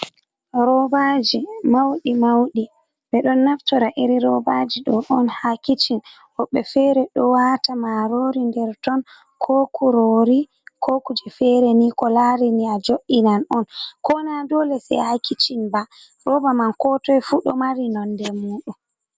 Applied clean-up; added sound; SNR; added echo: none; none; none; none.